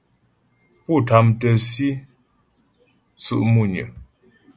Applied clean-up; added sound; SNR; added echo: none; none; none; none.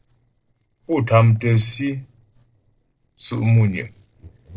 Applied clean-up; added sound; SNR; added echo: neural separator model SepFormer DNS4.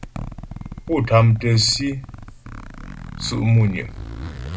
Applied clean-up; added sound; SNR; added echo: none; Zipper (clothing); 12 dB; reverberation time 0.2 s.